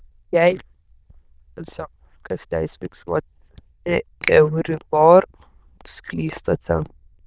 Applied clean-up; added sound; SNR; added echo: neural diffusion model UNIVERSE++.